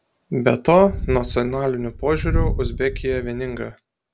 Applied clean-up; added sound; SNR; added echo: none; Wind; 5 dB; none.